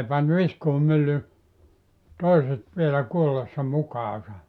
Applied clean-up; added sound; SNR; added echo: none; none; none; none.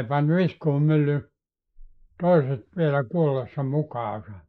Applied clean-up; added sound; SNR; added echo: neural mask model Resemble Enhance denoiser.